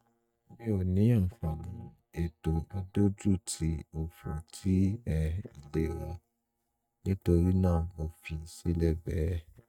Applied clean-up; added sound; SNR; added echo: neural mask model DeepFilterNet 3.